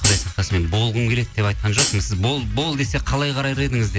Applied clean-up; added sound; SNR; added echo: none; Hi-hat; 2 dB; none.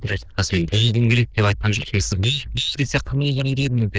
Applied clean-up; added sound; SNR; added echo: neural diffusion model UNIVERSE++.